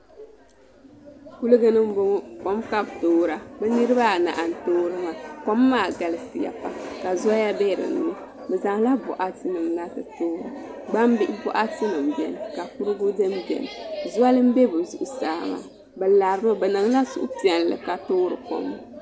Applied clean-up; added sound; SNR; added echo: none; none; none; none.